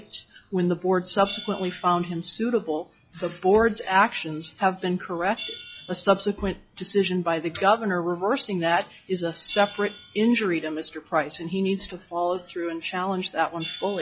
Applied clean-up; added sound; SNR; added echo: classical method log-MMSE.